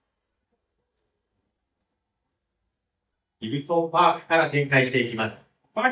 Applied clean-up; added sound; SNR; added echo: neural mask model DeepFilterNet 3.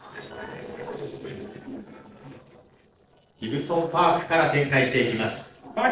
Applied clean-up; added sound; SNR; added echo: neural separator model SepFormer DNS4.